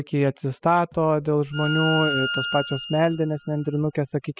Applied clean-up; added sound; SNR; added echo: classical method spectral subtraction.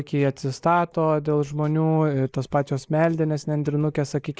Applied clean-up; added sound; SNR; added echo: neural mask model Resemble Enhance denoiser.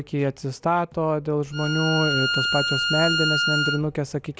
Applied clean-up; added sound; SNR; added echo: none; Bowed string instrument; 1 dB; none.